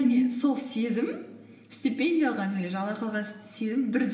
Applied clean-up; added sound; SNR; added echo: none; none; none; reverberation time 2.9 s.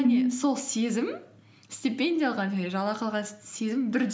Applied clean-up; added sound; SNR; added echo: none; none; none; none.